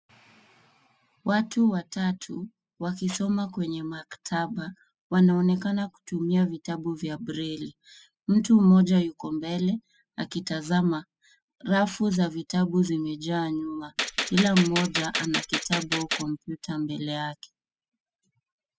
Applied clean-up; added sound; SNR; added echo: classical method spectral subtraction.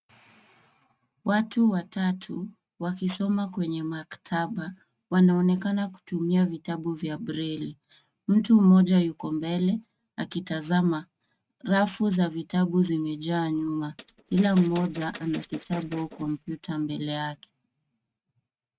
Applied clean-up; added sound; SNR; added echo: neural mask model RNNoise.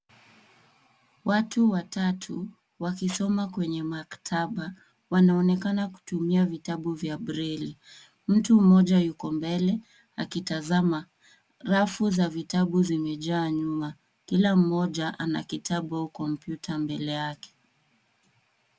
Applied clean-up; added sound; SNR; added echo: none; none; none; none.